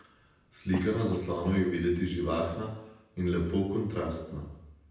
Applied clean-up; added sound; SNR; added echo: none; Cough; 15 dB; reverberation time 0.8 s.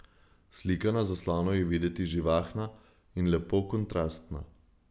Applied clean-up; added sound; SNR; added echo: none; none; none; none.